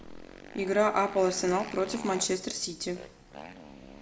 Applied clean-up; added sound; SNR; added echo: none; Motorcycle; 15 dB; reverberation time 0.6 s.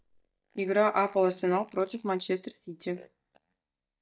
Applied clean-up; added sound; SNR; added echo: neural mask model DeepFilterNet 3.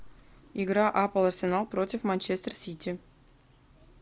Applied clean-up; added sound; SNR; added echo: none; none; none; none.